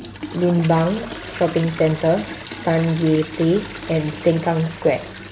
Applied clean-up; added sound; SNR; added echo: none; Toilet flush; 14 dB; none.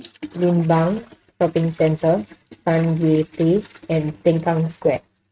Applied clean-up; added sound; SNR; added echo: neural mask model RNNoise.